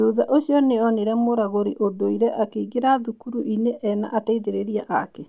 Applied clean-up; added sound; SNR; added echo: none; none; none; none.